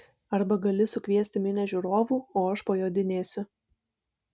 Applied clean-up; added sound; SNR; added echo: none; none; none; none.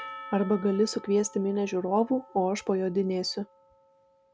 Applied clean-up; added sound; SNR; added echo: none; Percussion; 19 dB; none.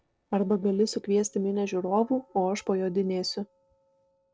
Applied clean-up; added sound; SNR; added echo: neural separator model SepFormer DNS4.